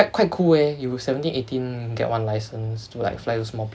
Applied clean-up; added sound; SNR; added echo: none; none; none; none.